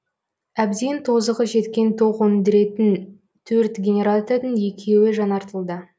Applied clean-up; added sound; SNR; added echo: none; none; none; none.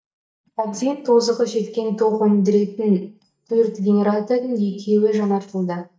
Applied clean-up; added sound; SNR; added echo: neural mask model DeepFilterNet 3.